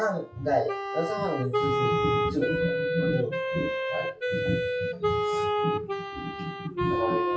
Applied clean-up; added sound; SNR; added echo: classical method WPE with log-MMSE.